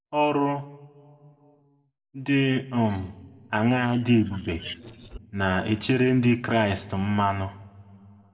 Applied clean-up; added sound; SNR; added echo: neural separator model SepFormer DNS4.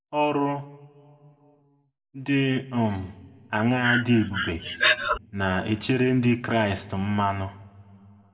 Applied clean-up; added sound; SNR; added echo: none; Breathing; -1 dB; reverberation time 1.8 s.